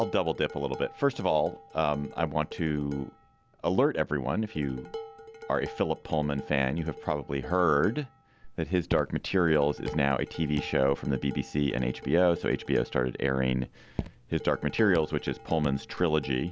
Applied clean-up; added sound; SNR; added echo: none; Raindrop / Drip + Dishes, pots, and pans; 15 dB; none.